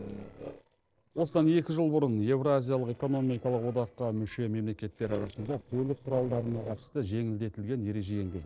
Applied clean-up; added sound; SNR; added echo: neural separator model SepFormer DNS4.